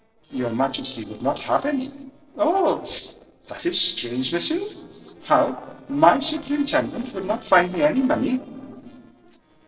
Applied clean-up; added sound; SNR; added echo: neural separator model SepFormer DNS4.